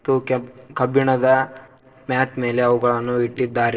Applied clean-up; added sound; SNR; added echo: neural separator model SepFormer DNS4.